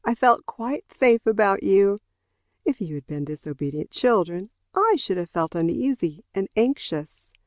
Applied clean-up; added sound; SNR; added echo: none; none; none; none.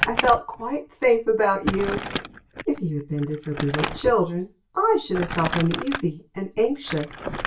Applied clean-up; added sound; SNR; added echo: none; Crumpling, crinkling; 8 dB; reverberation time 0.2 s.